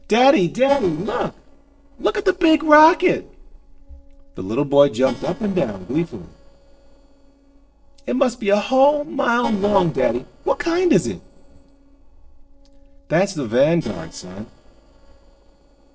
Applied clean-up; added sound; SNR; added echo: neural separator model SepFormer DNS4.